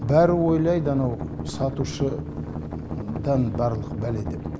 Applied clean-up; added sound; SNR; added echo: none; Strum; 8 dB; none.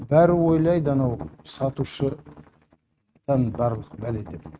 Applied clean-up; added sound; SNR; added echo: neural mask model RNNoise.